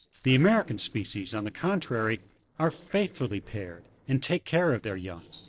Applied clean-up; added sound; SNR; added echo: neural separator model SepFormer DNS4.